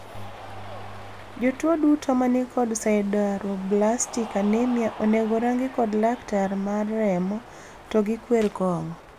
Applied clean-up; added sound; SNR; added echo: none; Cheering + Wind; 17 dB; none.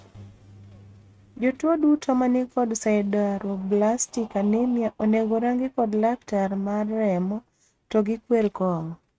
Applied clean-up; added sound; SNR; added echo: neural mask model RNNoise.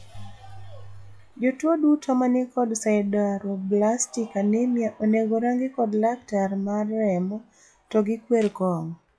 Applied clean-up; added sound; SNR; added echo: classical method log-MMSE.